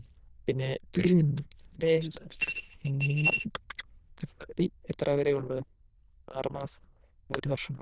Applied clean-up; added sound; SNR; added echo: neural diffusion model UNIVERSE++.